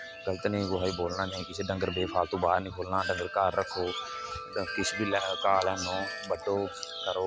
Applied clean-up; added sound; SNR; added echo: none; Wind chime; 11 dB; none.